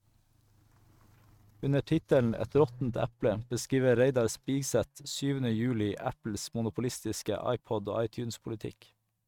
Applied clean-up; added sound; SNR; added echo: neural mask model RNNoise.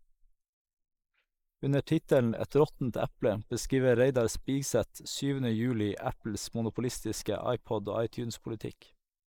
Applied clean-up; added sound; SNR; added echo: neural mask model Resemble Enhance denoiser.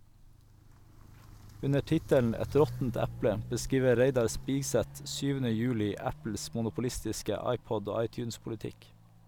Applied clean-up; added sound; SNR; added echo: none; Walk, footsteps; 15 dB; none.